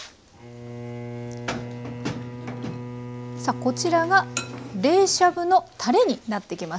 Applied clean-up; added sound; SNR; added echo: none; Bowed string instrument; 12 dB; none.